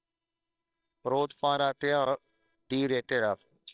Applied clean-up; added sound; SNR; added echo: neural separator model SepFormer WHAMR!.